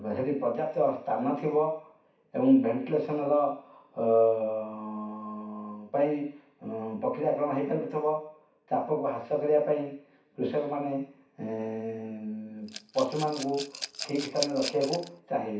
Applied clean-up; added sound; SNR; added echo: none; Rattle / Glass; 10 dB; reverberation time 0.6 s.